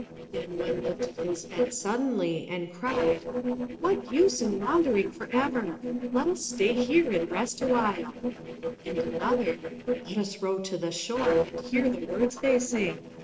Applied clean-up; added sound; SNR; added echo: neural separator model SepFormer DNS4.